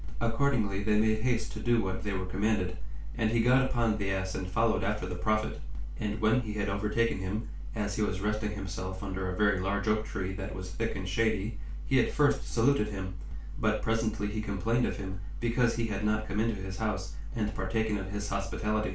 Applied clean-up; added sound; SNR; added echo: none; none; none; reverberation time 0.3 s.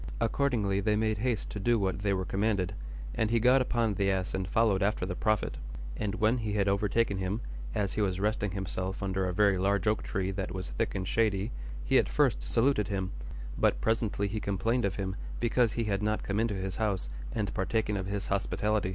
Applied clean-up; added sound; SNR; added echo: none; none; none; none.